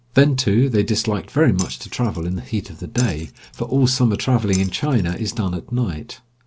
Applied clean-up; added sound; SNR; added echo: none; Glass; 19 dB; none.